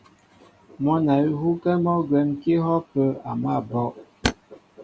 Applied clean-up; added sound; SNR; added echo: none; none; none; none.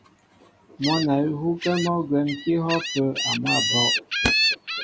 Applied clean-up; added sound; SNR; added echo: none; Gull, seagull; 2 dB; none.